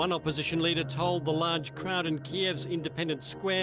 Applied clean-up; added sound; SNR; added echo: none; none; none; none.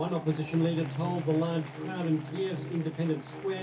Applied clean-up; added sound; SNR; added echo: none; Applause / Crowd; 18 dB; reverberation time 0.3 s.